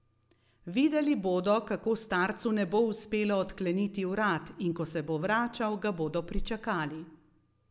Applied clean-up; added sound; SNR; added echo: none; none; none; none.